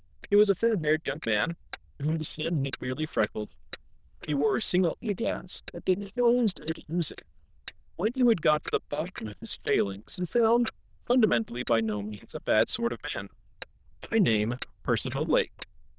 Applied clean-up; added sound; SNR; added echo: neural diffusion model UNIVERSE++.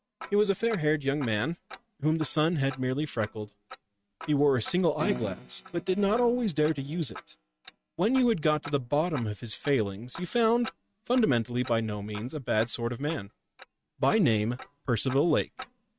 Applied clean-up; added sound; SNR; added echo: neural mask model RNNoise.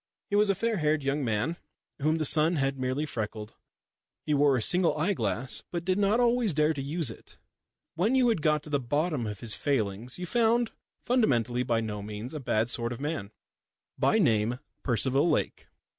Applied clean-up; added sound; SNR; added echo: none; none; none; none.